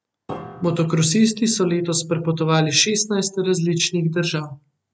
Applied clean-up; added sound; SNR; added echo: none; Piano; 19 dB; none.